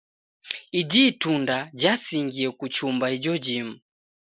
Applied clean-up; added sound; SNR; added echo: none; none; none; none.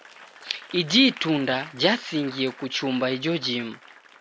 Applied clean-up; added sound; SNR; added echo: none; Applause / Crowd; 19 dB; none.